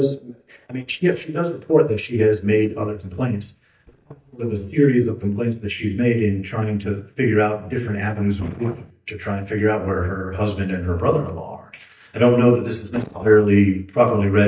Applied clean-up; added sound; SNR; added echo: neural mask model DeepFilterNet 3.